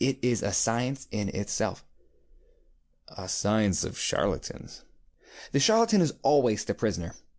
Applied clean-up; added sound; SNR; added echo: none; none; none; none.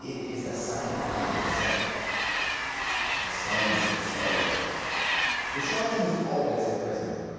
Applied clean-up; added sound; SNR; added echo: none; Train; -2 dB; reverberation time 2.2 s.